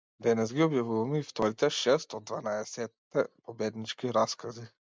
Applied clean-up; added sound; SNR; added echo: none; none; none; none.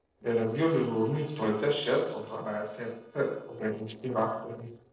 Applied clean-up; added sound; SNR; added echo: neural separator model SepFormer DNS4.